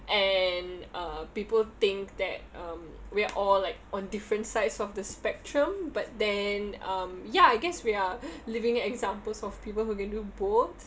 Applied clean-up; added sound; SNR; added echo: none; none; none; none.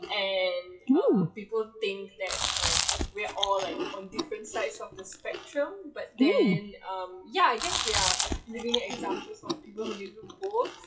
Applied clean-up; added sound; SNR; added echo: classical method WPE with log-MMSE.